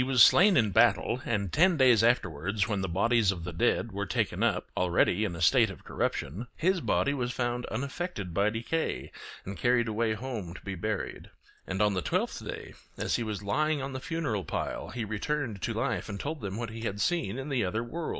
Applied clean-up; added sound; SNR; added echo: none; none; none; none.